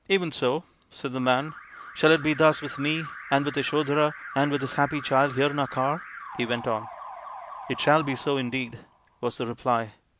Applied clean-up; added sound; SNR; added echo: none; Alarm; 15 dB; none.